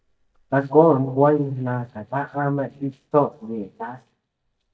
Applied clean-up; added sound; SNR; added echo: neural mask model DeepFilterNet 3.